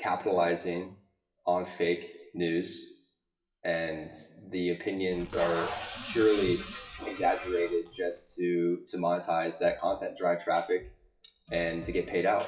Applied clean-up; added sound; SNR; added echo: classical method WPE with log-MMSE.